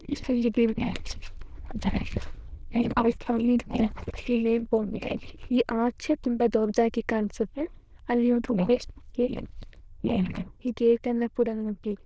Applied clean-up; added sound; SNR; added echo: neural diffusion model UNIVERSE++.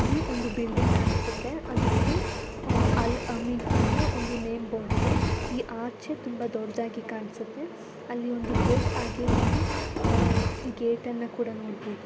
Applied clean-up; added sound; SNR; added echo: none; Engine; -4 dB; none.